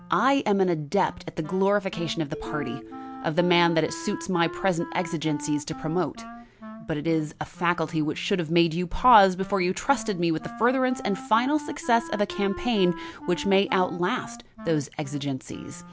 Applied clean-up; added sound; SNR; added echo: none; Wind instrument, woodwind instrument + Telephone; 15 dB; none.